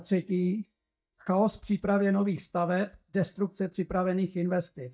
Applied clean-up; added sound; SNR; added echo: neural mask model DeepFilterNet 3.